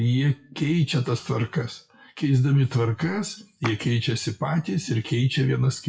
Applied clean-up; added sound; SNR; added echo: classical method WPE with log-MMSE.